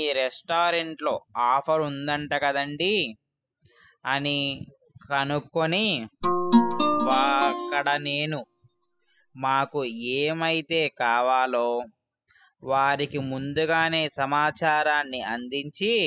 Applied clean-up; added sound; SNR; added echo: classical method spectral subtraction.